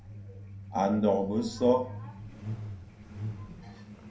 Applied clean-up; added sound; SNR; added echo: none; Truck; 10 dB; reverberation time 0.5 s.